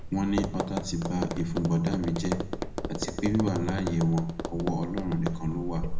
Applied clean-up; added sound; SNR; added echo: none; Tap; 4 dB; reverberation time 0.8 s.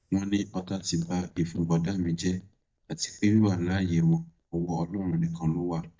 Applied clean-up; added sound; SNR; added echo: neural mask model DeepFilterNet 3.